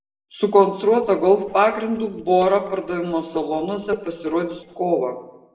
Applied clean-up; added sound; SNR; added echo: neural separator model SepFormer DNS4.